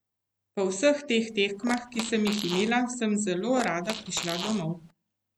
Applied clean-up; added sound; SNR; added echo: none; Fart; 10 dB; none.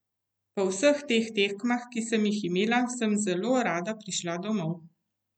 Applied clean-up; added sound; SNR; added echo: none; none; none; none.